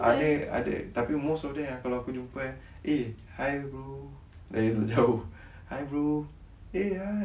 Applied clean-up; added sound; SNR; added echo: none; none; none; none.